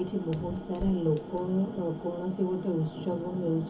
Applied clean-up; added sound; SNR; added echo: none; Fire; 16 dB; reverberation time 0.3 s.